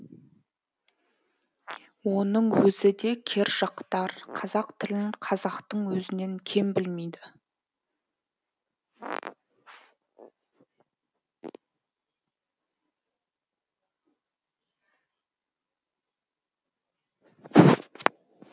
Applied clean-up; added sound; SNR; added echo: none; none; none; none.